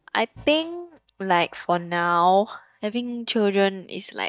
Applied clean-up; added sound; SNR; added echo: neural mask model DeepFilterNet 3.